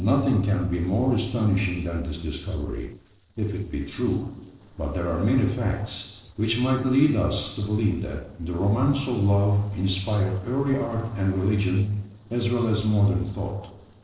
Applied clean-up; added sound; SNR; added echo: neural separator model SepFormer DNS4.